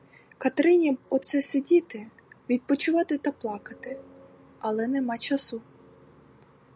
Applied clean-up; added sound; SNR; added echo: none; none; none; none.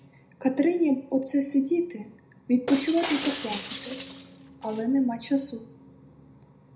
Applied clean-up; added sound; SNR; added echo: none; Shatter; 14 dB; reverberation time 0.5 s.